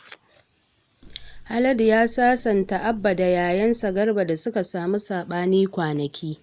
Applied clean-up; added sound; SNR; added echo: none; Walk, footsteps; 20 dB; none.